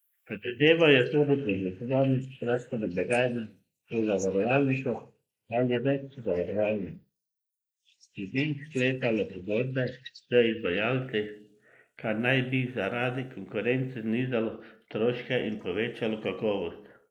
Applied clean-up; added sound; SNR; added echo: neural mask model Resemble Enhance denoiser.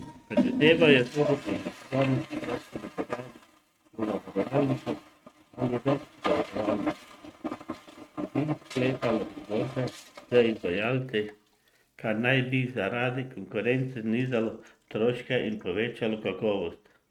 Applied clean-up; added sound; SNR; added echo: neural mask model RNNoise.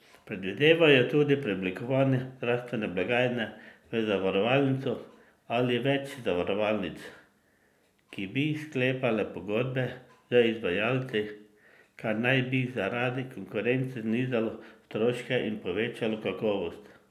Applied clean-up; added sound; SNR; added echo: none; none; none; none.